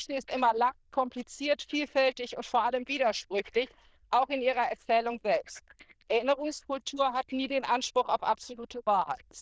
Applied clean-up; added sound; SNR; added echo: neural diffusion model UNIVERSE++.